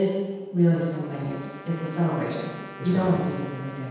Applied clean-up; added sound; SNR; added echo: none; Trumpet; 18 dB; reverberation time 1.2 s.